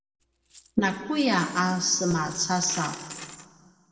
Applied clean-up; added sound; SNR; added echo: none; Coin (dropping); 17 dB; reverberation time 1.8 s.